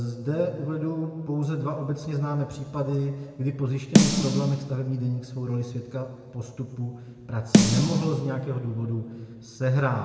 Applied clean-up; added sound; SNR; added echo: none; Snare drum; -3 dB; reverberation time 2.0 s.